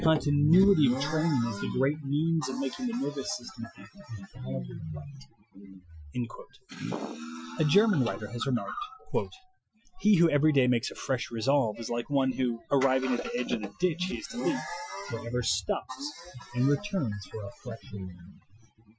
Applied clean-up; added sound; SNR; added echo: classical method Wiener filter.